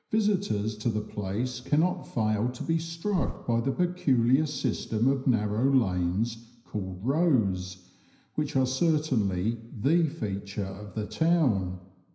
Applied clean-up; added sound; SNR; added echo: none; Bird; 14 dB; reverberation time 0.9 s.